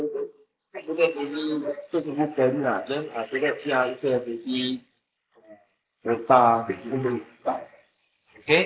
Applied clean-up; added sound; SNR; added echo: neural mask model Resemble Enhance denoiser.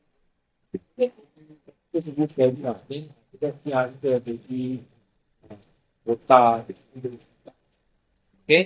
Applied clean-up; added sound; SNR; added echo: neural mask model DeepFilterNet 3.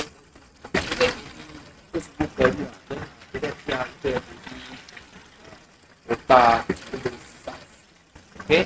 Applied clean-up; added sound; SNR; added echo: neural mask model RNNoise.